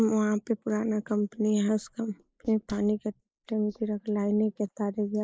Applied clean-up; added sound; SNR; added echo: neural mask model Resemble Enhance denoiser.